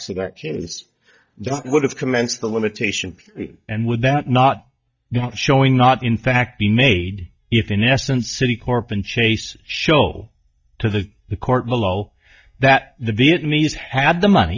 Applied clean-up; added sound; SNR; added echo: neural mask model DeepFilterNet 3.